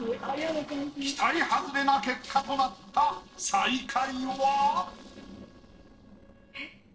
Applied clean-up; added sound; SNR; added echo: neural separator model SepFormer DNS4.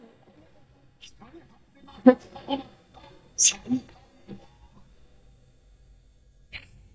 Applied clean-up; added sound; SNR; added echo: neural mask model DeepFilterNet 3.